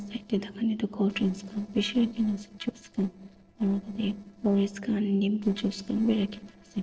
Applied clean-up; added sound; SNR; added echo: neural separator model SepFormer DNS4.